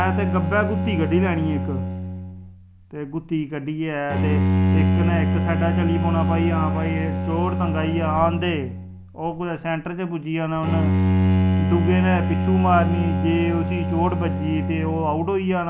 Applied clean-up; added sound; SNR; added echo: none; Bowed string instrument; -2 dB; none.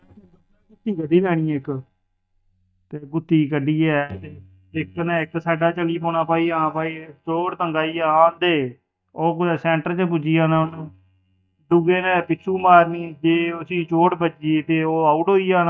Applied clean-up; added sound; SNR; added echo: neural mask model DeepFilterNet 3.